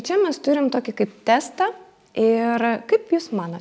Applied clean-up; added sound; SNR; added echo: none; none; none; none.